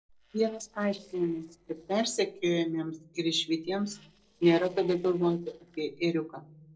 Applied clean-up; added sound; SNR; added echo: neural separator model SepFormer DNS4.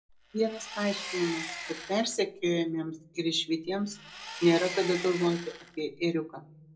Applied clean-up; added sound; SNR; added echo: none; Engine; 11 dB; reverberation time 0.1 s.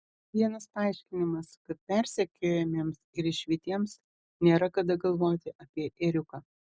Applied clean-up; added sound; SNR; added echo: none; none; none; none.